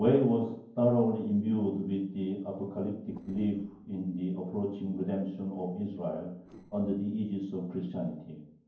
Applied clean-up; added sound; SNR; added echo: neural separator model SepFormer DNS4.